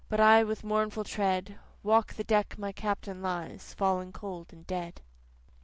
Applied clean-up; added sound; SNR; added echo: none; none; none; none.